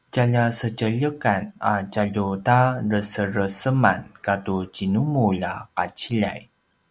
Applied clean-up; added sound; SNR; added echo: none; none; none; none.